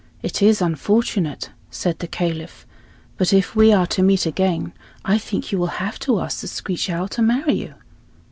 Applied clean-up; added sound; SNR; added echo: none; Fireworks; 17 dB; none.